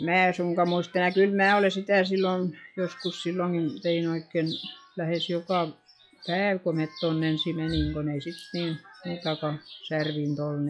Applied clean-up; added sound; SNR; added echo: classical method log-MMSE.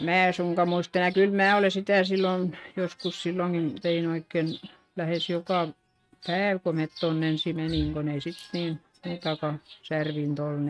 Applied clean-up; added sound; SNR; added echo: neural mask model RNNoise.